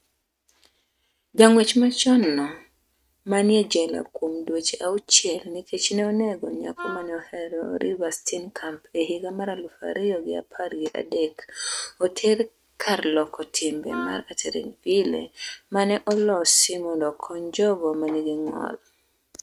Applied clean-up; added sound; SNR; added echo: neural mask model RNNoise.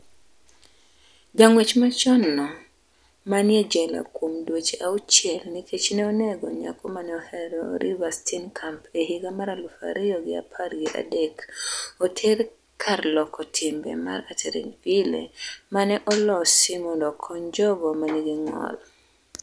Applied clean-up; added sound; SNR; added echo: none; none; none; none.